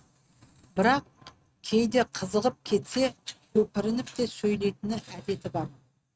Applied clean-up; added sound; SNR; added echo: neural mask model RNNoise.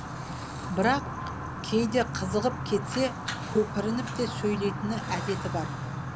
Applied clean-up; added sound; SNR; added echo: none; Fire; 5 dB; none.